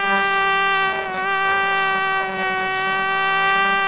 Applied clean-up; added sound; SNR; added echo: neural separator model SepFormer WHAMR!.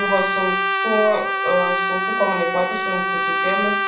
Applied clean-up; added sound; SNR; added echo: none; Trumpet; -2 dB; reverberation time 0.3 s.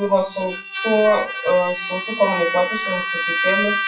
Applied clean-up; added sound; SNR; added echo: classical method WPE with log-MMSE.